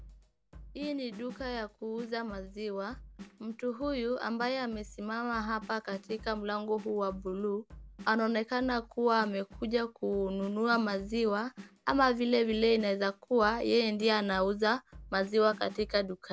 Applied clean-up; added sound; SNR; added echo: none; Drum kit; 19 dB; none.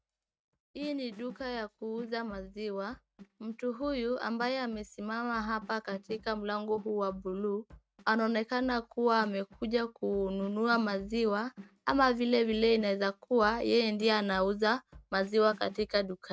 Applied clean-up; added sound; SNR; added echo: neural mask model RNNoise.